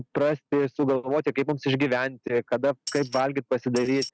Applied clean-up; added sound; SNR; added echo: neural mask model RNNoise.